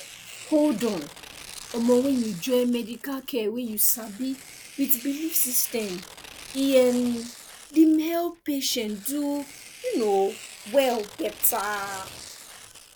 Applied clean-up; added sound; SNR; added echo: none; Tearing; 17 dB; none.